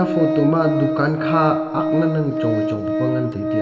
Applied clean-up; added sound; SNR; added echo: none; Organ; 0 dB; reverberation time 2.8 s.